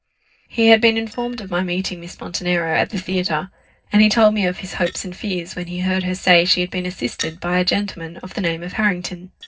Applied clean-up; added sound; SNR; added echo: neural separator model SepFormer DNS4.